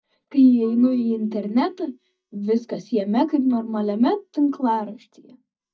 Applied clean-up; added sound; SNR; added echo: neural mask model DeepFilterNet 3.